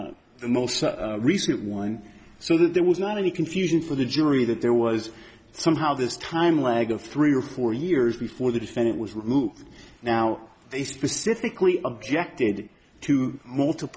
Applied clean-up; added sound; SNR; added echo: none; none; none; none.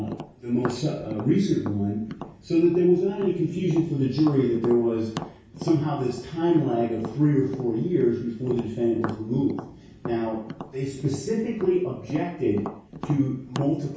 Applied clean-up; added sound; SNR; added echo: none; Tap; 15 dB; reverberation time 0.6 s.